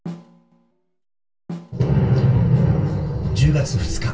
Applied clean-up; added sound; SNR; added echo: none; Snare drum; 18 dB; reverberation time 0.2 s.